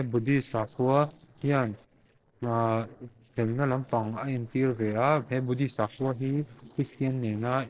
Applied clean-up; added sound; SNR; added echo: neural separator model SepFormer DNS4.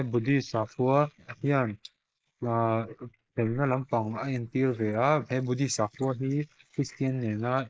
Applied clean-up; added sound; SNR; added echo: neural mask model Resemble Enhance denoiser.